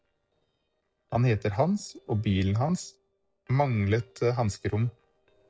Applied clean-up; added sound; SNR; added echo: neural separator model SepFormer DNS4.